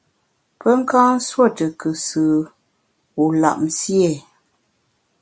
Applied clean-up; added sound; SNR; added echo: none; none; none; none.